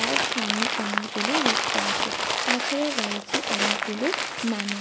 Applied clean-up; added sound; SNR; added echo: none; Crumpling, crinkling; -5 dB; none.